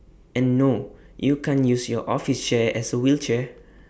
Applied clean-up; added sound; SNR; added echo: none; none; none; none.